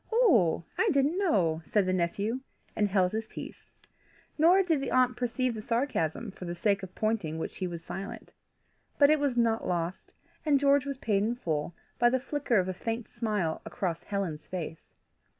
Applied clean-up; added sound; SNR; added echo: none; none; none; none.